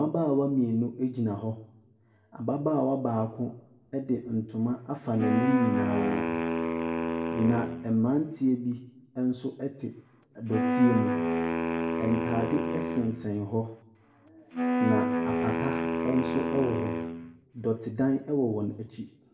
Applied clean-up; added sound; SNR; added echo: none; Wind instrument, woodwind instrument; 0 dB; reverberation time 0.6 s.